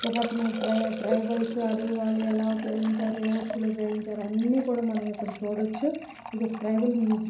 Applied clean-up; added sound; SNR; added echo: none; Liquid; 11 dB; reverberation time 0.6 s.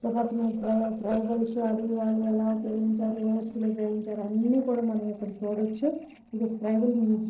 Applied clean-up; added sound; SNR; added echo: neural separator model SepFormer DNS4.